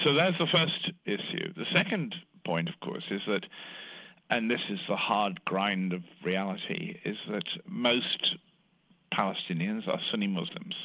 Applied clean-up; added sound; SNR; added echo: none; none; none; none.